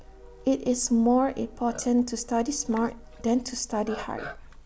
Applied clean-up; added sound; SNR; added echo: none; Livestock, farm animals, working animals; 19 dB; none.